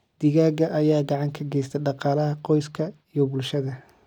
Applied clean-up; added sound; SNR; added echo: none; none; none; none.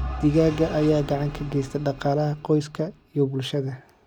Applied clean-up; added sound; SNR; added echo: none; Engine / Vehicle; 13 dB; none.